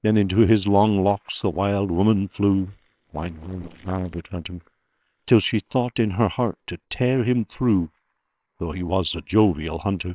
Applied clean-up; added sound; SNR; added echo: neural separator model SepFormer WHAMR!.